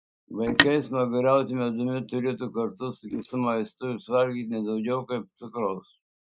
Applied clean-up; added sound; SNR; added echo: neural mask model Resemble Enhance denoiser.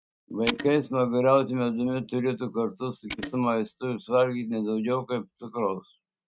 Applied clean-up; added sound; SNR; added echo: neural mask model RNNoise.